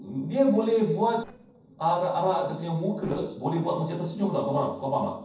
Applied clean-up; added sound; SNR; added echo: neural separator model SepFormer DNS4.